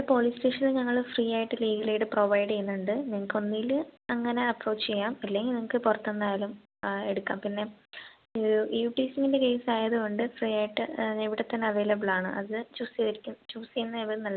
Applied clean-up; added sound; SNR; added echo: none; none; none; none.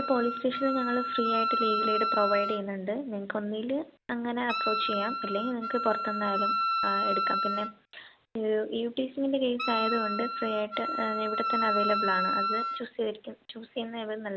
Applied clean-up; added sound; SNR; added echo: none; Wind instrument, woodwind instrument; 1 dB; none.